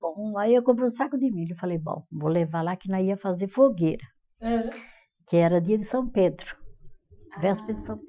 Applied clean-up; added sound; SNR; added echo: classical method Wiener filter.